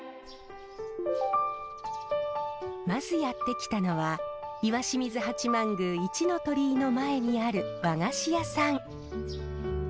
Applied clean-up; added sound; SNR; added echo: none; none; none; none.